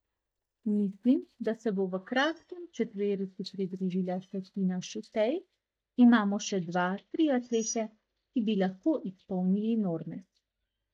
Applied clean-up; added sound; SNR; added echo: neural mask model DeepFilterNet 3.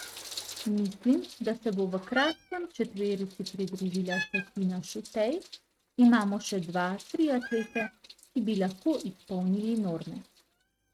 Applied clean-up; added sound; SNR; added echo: neural mask model RNNoise.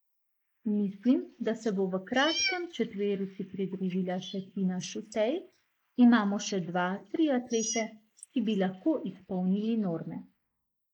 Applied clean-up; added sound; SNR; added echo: neural mask model Resemble Enhance denoiser.